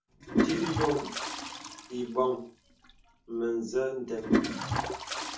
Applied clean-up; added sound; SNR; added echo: none; Toilet flush; 0 dB; reverberation time 0.3 s.